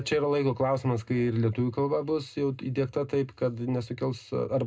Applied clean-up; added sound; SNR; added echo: none; none; none; reverberation time 0.2 s.